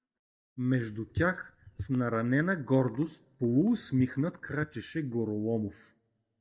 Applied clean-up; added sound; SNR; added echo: neural mask model DeepFilterNet 3.